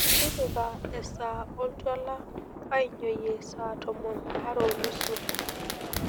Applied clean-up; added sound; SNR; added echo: none; Fireworks; 0 dB; none.